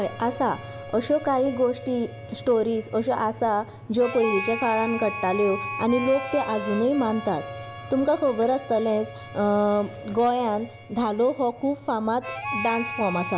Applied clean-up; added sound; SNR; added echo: none; Harmonica; 11 dB; none.